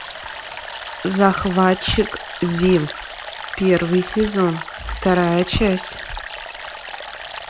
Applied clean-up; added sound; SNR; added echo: none; Stream; 11 dB; none.